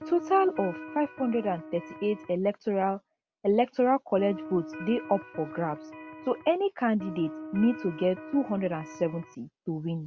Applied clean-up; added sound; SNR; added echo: none; Electric guitar; 13 dB; none.